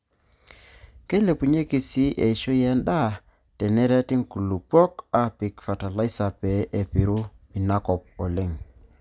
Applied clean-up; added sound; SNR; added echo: none; none; none; none.